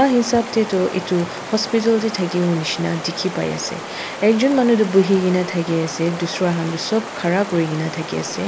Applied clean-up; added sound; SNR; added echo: none; Stream; 11 dB; none.